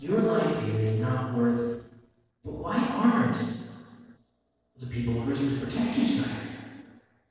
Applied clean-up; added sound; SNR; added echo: neural separator model SepFormer DNS4.